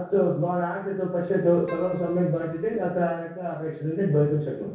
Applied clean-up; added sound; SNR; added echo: none; Keyboard (musical); 18 dB; reverberation time 0.6 s.